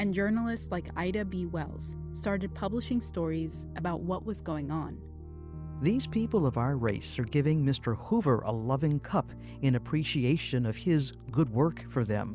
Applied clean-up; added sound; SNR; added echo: none; none; none; none.